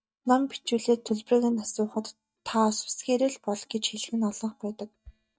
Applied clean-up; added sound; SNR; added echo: neural mask model DeepFilterNet 3.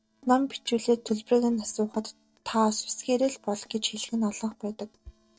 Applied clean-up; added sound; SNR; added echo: neural separator model SepFormer DNS4.